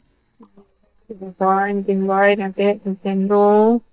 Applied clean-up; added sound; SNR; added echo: neural mask model DeepFilterNet 3.